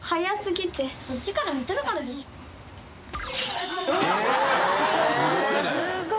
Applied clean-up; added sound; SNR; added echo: none; none; none; none.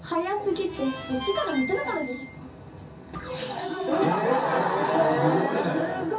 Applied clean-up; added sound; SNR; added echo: none; Harmonica; 11 dB; reverberation time 0.3 s.